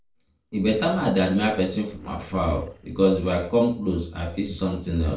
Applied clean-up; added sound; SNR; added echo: neural separator model SepFormer DNS4.